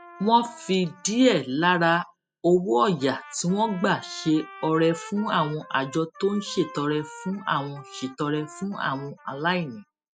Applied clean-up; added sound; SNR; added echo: classical method spectral subtraction.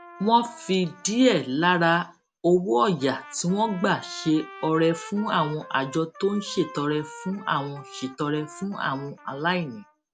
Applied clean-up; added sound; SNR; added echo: none; Trumpet; 19 dB; none.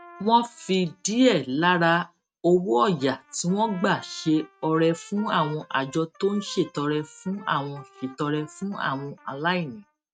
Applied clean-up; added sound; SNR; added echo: neural mask model RNNoise.